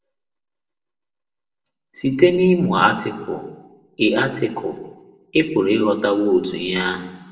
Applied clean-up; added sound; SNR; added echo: none; none; none; reverberation time 0.7 s.